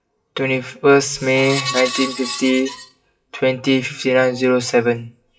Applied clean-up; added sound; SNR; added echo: classical method WPE with log-MMSE.